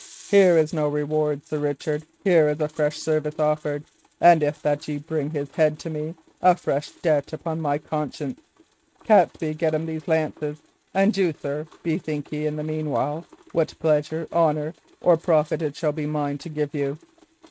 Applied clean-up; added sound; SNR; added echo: neural mask model RNNoise.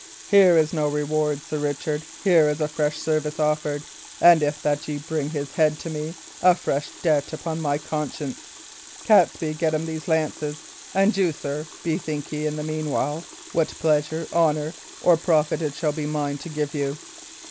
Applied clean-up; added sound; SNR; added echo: none; Water tap, faucet; 18 dB; none.